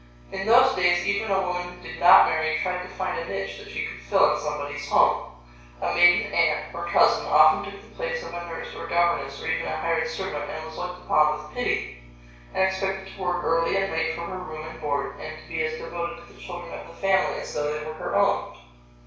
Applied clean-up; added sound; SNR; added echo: none; none; none; reverberation time 0.6 s.